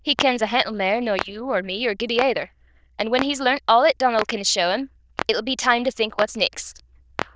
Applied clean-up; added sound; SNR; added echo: neural diffusion model UNIVERSE++.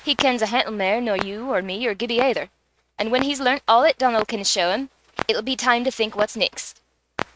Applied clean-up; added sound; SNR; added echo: neural mask model RNNoise.